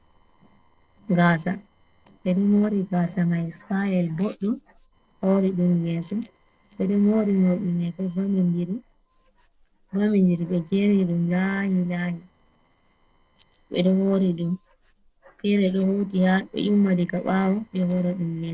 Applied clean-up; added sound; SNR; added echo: neural separator model SepFormer DNS4.